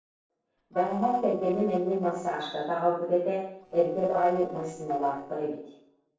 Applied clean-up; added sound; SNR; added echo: neural separator model SepFormer DNS4.